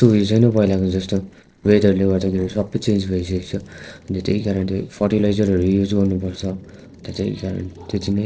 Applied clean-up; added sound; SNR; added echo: neural separator model SepFormer DNS4.